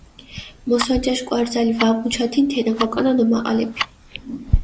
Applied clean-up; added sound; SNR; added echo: none; Tick-tock; 7 dB; none.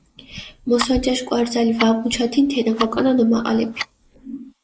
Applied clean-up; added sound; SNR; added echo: neural mask model Resemble Enhance denoiser.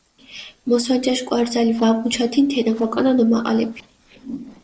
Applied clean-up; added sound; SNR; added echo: neural separator model SepFormer DNS4.